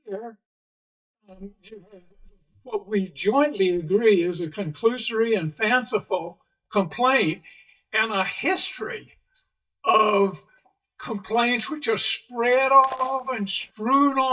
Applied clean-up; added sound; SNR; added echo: neural mask model DeepFilterNet 3.